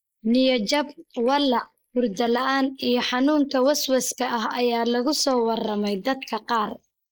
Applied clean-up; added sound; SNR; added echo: neural mask model Resemble Enhance denoiser.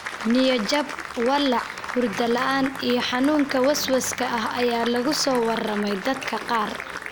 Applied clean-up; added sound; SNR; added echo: none; Applause; 10 dB; none.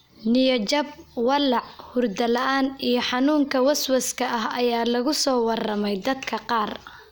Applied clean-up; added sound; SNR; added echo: none; none; none; none.